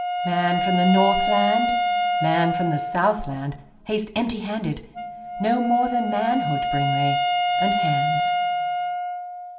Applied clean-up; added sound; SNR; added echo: none; Wind instrument, woodwind instrument; 0 dB; reverberation time 0.6 s.